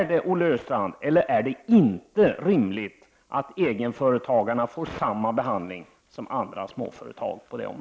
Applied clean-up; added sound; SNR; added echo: none; none; none; none.